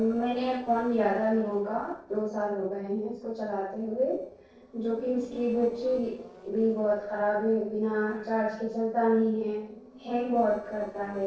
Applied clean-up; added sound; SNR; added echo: neural separator model SepFormer DNS4.